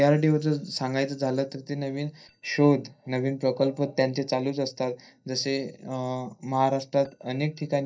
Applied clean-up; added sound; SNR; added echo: neural mask model DeepFilterNet 3.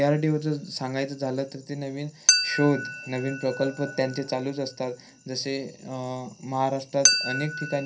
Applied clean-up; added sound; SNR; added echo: none; Chink, clink; 3 dB; reverberation time 0.3 s.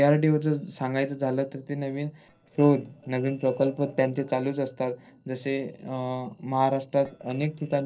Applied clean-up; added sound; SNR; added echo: neural separator model SepFormer DNS4.